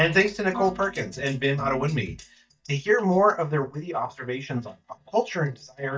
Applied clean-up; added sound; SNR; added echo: neural mask model DeepFilterNet 3.